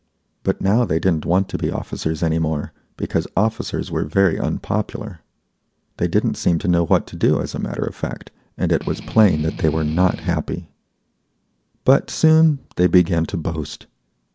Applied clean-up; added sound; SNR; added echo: none; Strum; 13 dB; none.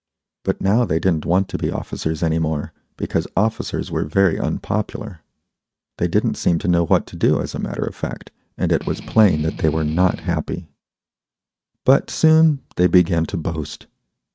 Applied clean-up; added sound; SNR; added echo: neural mask model RNNoise.